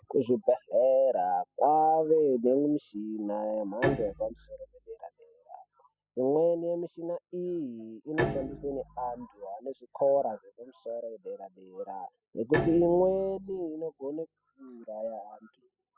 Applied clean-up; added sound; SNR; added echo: classical method spectral subtraction.